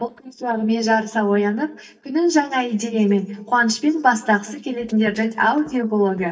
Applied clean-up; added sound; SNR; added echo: neural mask model DeepFilterNet 3.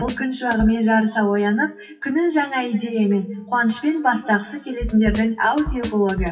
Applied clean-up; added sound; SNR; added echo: classical method WPE with log-MMSE.